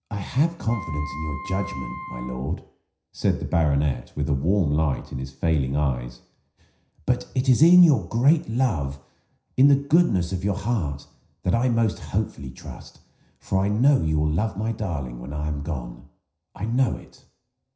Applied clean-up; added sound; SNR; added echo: none; Wind instrument, woodwind instrument; 13 dB; reverberation time 0.5 s.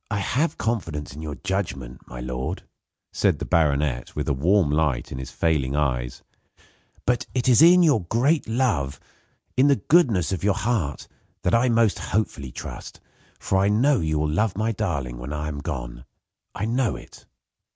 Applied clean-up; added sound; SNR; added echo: none; none; none; none.